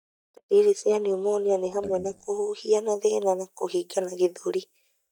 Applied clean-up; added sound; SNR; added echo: neural mask model DeepFilterNet 3.